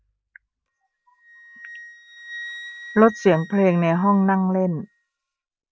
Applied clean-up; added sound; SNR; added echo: none; Wind instrument, woodwind instrument; 19 dB; none.